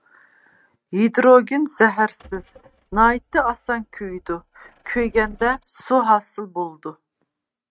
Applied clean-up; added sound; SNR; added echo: neural mask model RNNoise.